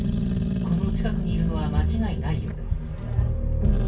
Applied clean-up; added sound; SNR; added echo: none; Growling; 4 dB; reverberation time 0.2 s.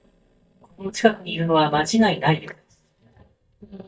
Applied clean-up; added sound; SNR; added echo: neural mask model DeepFilterNet 3.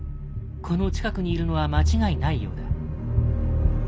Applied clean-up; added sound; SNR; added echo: none; none; none; none.